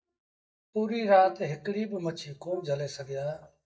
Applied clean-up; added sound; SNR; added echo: neural mask model DeepFilterNet 3.